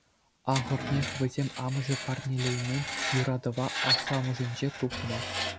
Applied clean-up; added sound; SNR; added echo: none; Screech; 4 dB; none.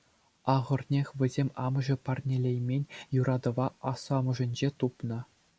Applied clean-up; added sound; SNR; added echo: none; none; none; none.